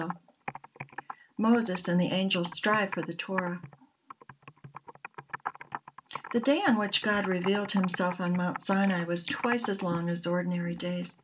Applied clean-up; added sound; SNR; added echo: none; Computer keyboard; 13 dB; reverberation time 0.2 s.